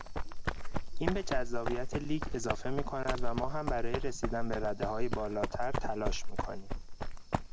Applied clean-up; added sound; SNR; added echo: none; Run; -5 dB; none.